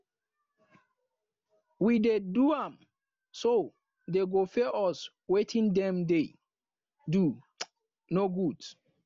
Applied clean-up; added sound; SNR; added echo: none; none; none; none.